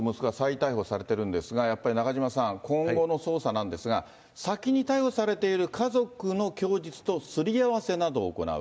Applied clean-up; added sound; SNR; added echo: none; none; none; none.